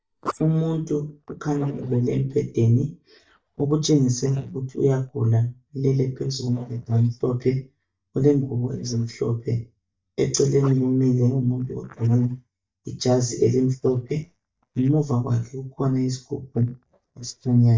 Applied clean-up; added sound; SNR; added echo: neural mask model DeepFilterNet 3.